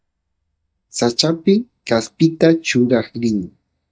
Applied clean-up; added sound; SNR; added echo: neural mask model DeepFilterNet 3.